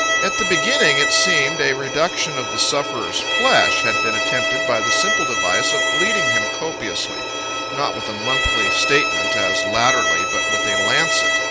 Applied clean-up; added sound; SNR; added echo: none; Bowed string instrument; -3 dB; none.